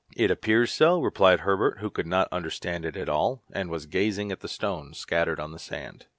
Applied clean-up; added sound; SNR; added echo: none; none; none; none.